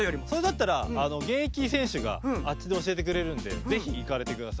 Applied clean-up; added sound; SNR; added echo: none; none; none; none.